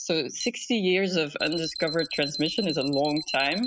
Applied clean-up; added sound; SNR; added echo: classical method spectral subtraction.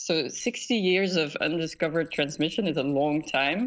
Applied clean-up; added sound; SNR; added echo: neural separator model SepFormer DNS4.